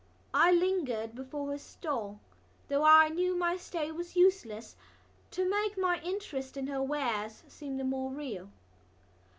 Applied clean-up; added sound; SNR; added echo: none; none; none; none.